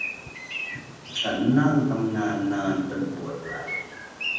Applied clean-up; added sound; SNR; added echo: none; Bird vocalization, bird call, bird song; 9 dB; reverberation time 1.2 s.